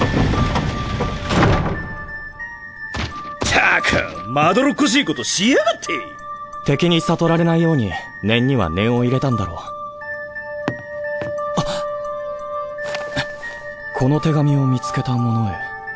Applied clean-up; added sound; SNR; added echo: none; none; none; none.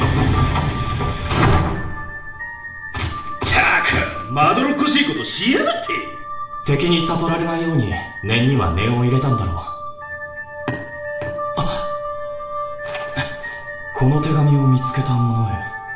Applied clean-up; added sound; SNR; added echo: none; none; none; reverberation time 0.6 s.